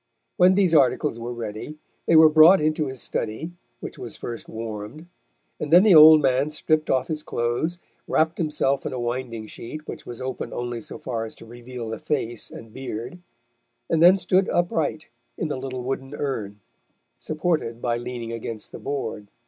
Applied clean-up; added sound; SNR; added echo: none; none; none; none.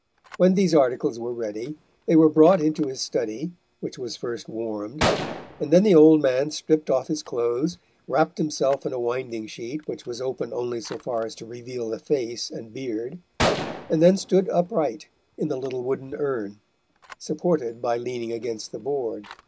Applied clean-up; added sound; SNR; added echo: none; Gunshot, gunfire; 13 dB; none.